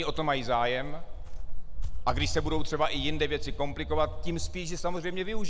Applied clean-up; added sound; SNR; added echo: none; Walk, footsteps; -2 dB; none.